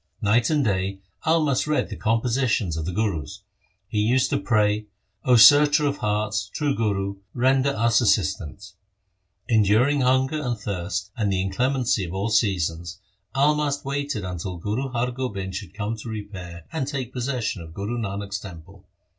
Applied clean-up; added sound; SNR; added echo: none; none; none; none.